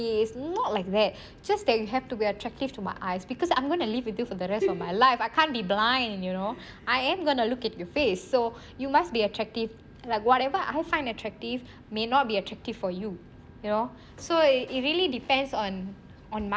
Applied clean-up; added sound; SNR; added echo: none; none; none; none.